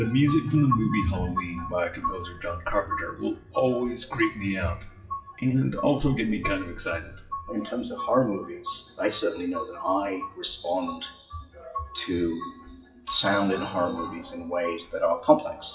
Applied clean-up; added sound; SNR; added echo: classical method WPE with log-MMSE.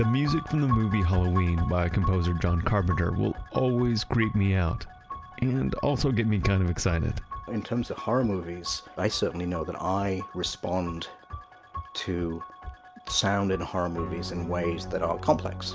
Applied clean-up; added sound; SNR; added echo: none; none; none; none.